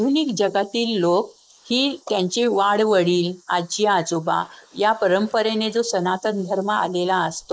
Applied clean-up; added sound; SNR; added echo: neural mask model Resemble Enhance denoiser.